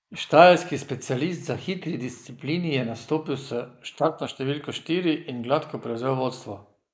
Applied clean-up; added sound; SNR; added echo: neural mask model Resemble Enhance denoiser.